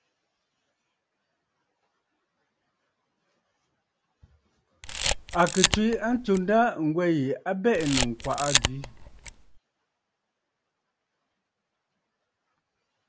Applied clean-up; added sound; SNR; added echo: none; Camera; -1 dB; none.